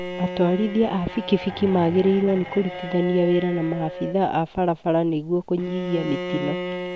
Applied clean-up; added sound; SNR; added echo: none; Bowed string instrument; 10 dB; none.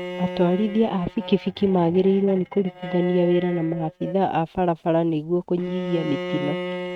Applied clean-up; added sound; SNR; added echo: neural mask model RNNoise.